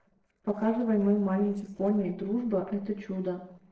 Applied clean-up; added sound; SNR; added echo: neural separator model SepFormer DNS4.